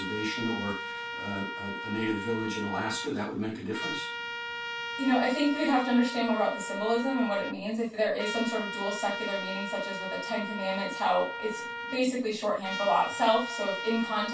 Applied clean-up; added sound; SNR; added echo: none; Trumpet; 7 dB; reverberation time 0.2 s.